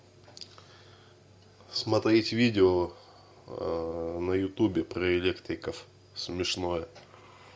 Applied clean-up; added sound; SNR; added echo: none; none; none; none.